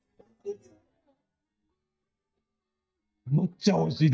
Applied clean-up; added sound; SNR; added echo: neural mask model DeepFilterNet 3.